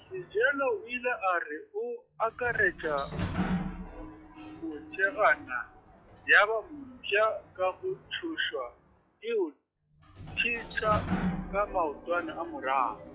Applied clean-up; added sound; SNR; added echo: classical method log-MMSE.